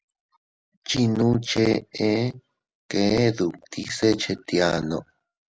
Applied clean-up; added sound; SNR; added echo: none; none; none; none.